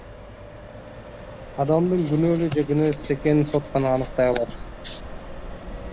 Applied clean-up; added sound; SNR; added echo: none; Accelerating, revving, vroom; 13 dB; none.